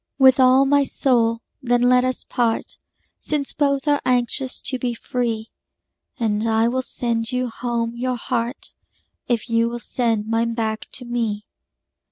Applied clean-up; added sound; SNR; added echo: none; none; none; none.